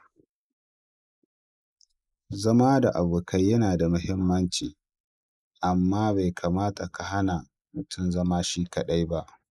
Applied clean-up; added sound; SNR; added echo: neural mask model Resemble Enhance denoiser.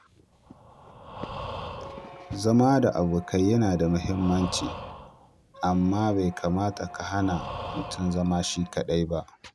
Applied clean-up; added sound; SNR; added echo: none; Breathing + Squeak; 13 dB; none.